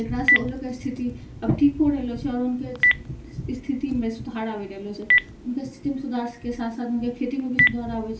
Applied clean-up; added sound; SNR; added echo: none; Telephone; 1 dB; reverberation time 0.3 s.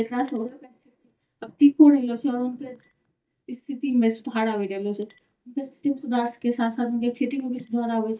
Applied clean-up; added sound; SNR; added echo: neural mask model DeepFilterNet 3.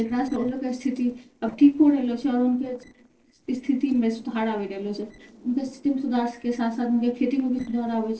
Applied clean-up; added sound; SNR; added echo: neural separator model SepFormer DNS4.